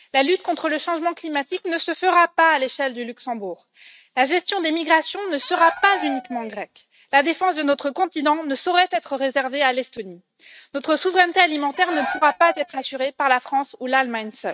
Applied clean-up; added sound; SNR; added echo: neural mask model RNNoise.